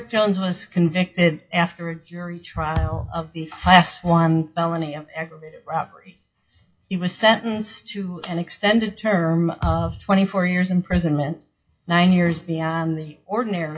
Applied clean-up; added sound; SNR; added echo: classical method WPE with log-MMSE.